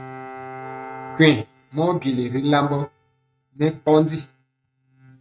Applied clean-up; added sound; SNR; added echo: neural mask model RNNoise.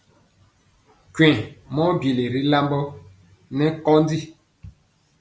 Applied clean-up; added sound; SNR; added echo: none; none; none; none.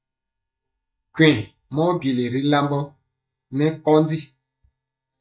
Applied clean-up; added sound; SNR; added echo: neural mask model DeepFilterNet 3.